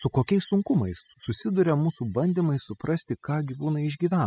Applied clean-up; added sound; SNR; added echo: classical method spectral subtraction.